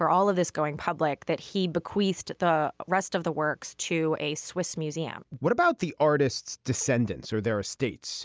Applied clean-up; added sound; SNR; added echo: none; none; none; none.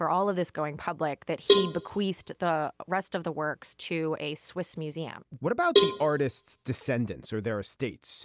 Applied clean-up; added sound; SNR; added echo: none; Cowbell; -4 dB; none.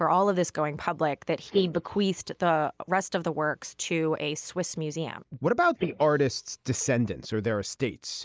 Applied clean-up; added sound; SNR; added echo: neural mask model Resemble Enhance denoiser.